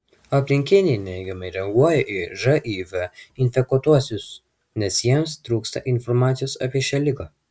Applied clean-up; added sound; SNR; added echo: none; none; none; none.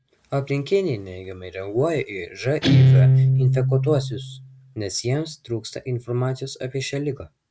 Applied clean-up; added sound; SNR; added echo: none; Guitar; -3 dB; none.